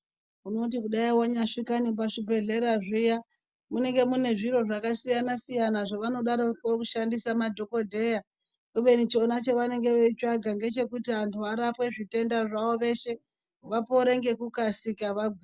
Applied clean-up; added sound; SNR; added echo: none; none; none; none.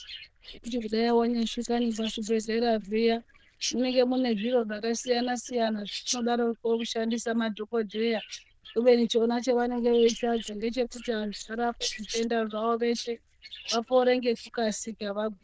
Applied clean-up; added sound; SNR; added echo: neural diffusion model UNIVERSE++.